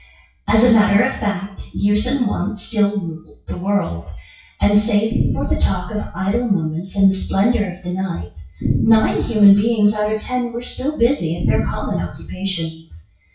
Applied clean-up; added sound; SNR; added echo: classical method WPE with log-MMSE.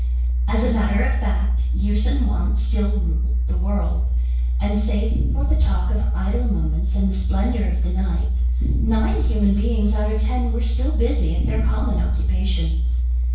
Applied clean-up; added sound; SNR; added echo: neural separator model SepFormer DNS4.